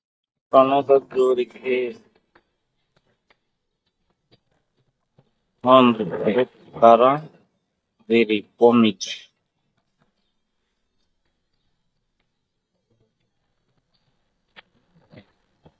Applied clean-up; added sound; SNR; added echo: neural mask model DeepFilterNet 3.